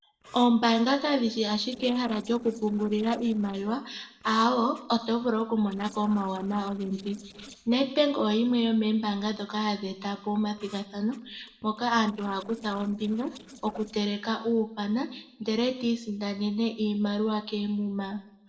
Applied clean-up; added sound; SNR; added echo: neural separator model SepFormer DNS4.